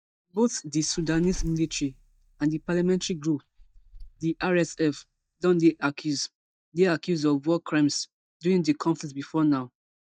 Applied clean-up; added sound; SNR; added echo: neural mask model DeepFilterNet 3.